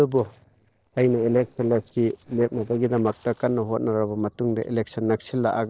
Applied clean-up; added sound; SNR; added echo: neural separator model SepFormer DNS4.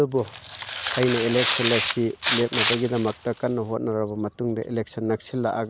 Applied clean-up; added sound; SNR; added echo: none; Tearing; 0 dB; none.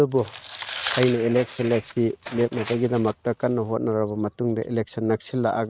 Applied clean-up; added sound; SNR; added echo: neural mask model RNNoise.